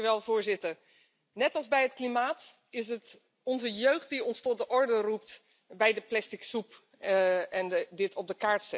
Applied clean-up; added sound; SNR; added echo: none; none; none; none.